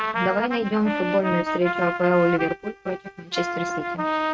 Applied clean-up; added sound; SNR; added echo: neural mask model RNNoise.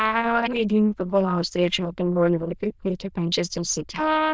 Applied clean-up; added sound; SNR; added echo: neural diffusion model UNIVERSE++.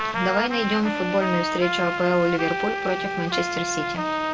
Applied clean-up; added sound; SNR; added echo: none; Trumpet; 2 dB; none.